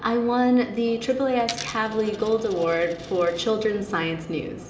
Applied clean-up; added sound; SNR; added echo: none; Coin (dropping); 16 dB; reverberation time 1.6 s.